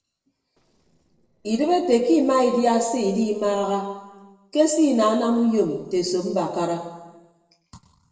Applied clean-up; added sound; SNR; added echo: neural separator model SepFormer DNS4.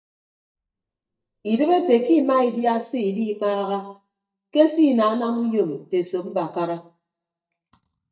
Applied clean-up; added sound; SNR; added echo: neural mask model DeepFilterNet 3.